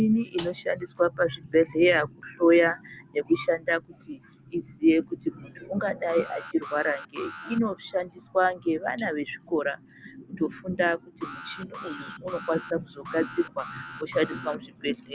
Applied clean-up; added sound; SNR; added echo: none; Snare drum + Alarm; 15 dB; none.